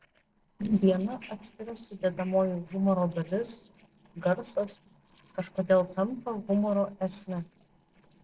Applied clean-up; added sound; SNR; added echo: neural separator model SepFormer DNS4.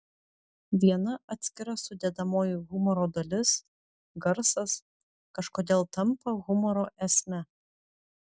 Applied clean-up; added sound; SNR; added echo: none; none; none; none.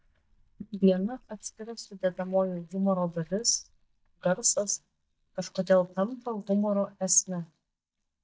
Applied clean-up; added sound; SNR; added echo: neural mask model DeepFilterNet 3.